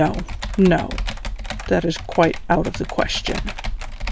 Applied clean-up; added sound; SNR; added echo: none; Computer keyboard; 6 dB; none.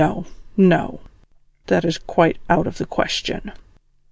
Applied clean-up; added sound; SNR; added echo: none; none; none; none.